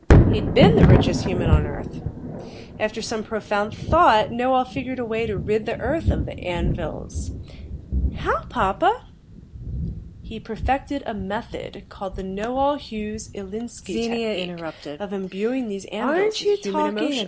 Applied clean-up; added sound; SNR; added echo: none; Thunder; 0 dB; none.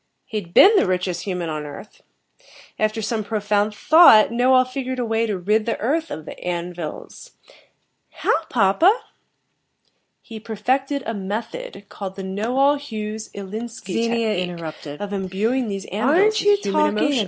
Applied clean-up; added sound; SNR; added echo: none; none; none; none.